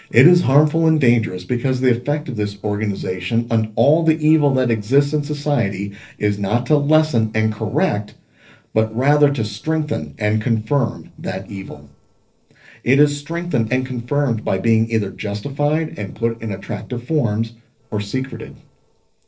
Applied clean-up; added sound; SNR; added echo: neural separator model SepFormer DNS4.